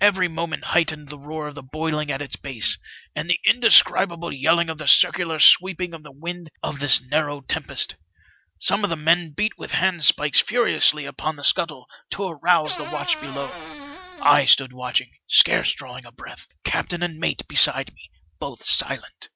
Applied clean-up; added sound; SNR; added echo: none; Cupboard open or close / Door; 11 dB; none.